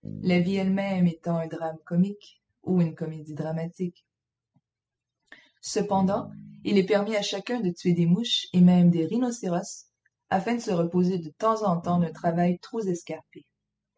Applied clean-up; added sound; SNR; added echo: classical method spectral subtraction.